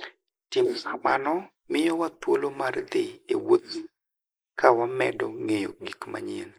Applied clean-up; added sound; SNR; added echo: neural mask model Resemble Enhance denoiser.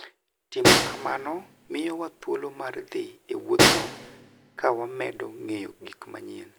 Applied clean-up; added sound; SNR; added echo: none; Snare drum; -5 dB; none.